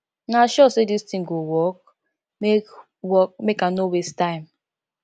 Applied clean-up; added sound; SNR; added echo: none; none; none; none.